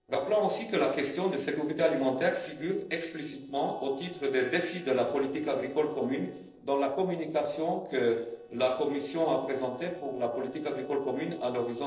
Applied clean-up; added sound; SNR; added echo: neural separator model SepFormer DNS4.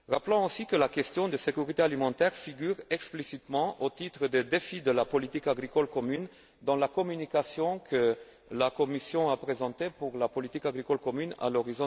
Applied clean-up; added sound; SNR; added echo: none; none; none; none.